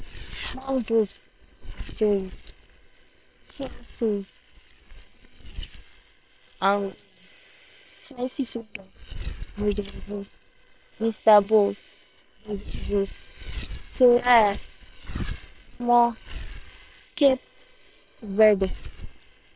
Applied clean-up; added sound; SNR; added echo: neural separator model SepFormer WHAM!.